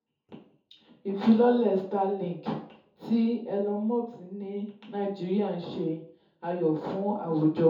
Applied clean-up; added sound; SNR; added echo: none; none; none; reverberation time 0.5 s.